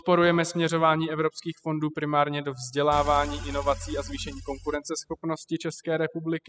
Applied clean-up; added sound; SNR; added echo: classical method spectral subtraction.